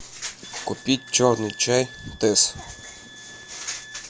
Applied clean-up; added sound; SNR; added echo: none; Wind instrument, woodwind instrument; 20 dB; none.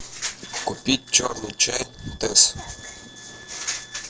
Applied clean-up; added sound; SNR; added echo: neural separator model SepFormer DNS4.